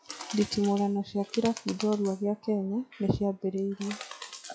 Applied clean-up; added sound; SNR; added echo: classical method log-MMSE.